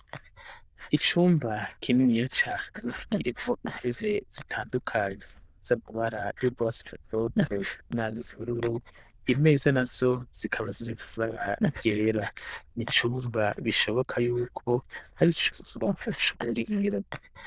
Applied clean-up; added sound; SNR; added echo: neural diffusion model UNIVERSE++.